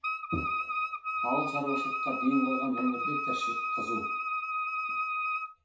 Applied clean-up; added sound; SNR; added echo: none; Wind instrument, woodwind instrument; -2 dB; reverberation time 0.6 s.